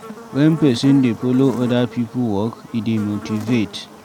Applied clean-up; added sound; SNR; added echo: none; Buzz; 15 dB; none.